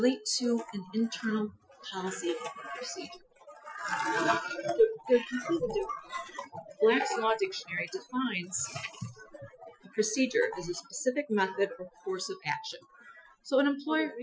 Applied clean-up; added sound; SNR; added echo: classical method Wiener filter.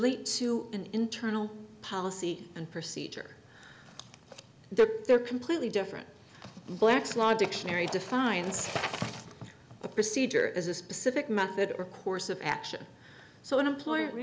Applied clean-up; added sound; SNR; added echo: none; none; none; none.